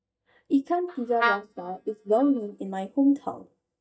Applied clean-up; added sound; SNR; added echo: neural mask model DeepFilterNet 3.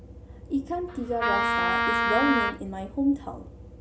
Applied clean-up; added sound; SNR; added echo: none; Wind instrument, woodwind instrument; -4 dB; none.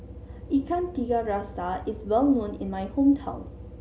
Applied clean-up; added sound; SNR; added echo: none; none; none; none.